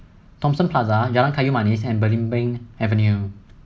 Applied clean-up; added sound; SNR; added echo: none; none; none; none.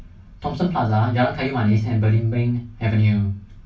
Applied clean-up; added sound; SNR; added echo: none; none; none; reverberation time 0.1 s.